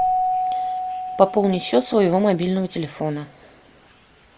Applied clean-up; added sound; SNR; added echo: none; Keyboard (musical); 5 dB; none.